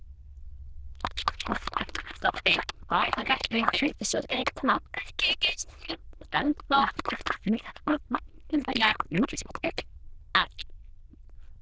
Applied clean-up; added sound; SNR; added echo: neural diffusion model UNIVERSE++.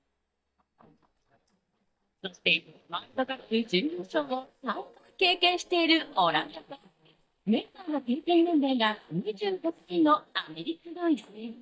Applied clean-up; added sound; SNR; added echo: neural mask model DeepFilterNet 3.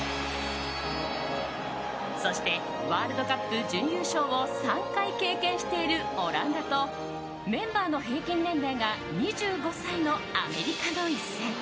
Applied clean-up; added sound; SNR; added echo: none; none; none; none.